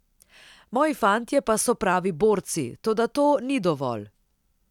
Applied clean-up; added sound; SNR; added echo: none; none; none; none.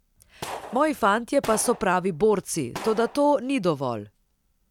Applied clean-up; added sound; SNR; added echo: none; Gunshot, gunfire; 15 dB; none.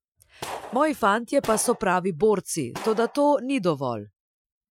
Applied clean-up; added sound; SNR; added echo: classical method Wiener filter.